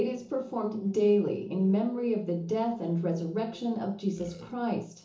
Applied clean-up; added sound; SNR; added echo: neural separator model SepFormer DNS4.